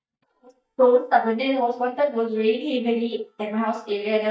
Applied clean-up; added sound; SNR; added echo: neural mask model DeepFilterNet 3.